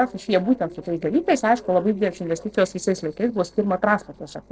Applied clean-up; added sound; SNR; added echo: neural separator model SepFormer DNS4.